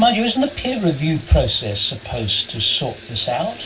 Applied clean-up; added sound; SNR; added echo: none; Bathtub (filling or washing) / Water tap, faucet; 20 dB; reverberation time 0.2 s.